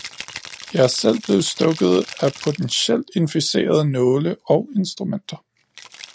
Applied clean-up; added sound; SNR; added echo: none; Rattle (instrument); 19 dB; none.